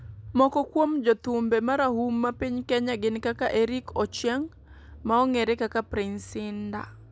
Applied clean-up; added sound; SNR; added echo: none; none; none; none.